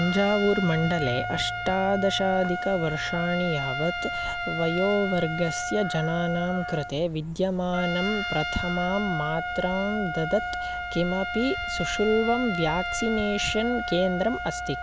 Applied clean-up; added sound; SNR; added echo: none; Trumpet; 5 dB; none.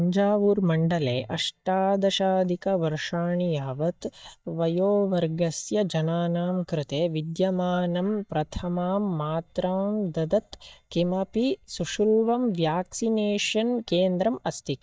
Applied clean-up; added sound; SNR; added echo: neural mask model DeepFilterNet 3.